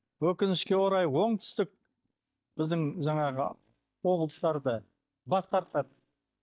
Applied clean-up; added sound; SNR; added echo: neural mask model DeepFilterNet 3.